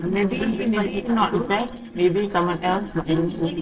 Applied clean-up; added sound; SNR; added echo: neural separator model SepFormer DNS4.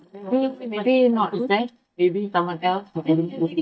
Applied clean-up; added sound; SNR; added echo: neural mask model DeepFilterNet 3.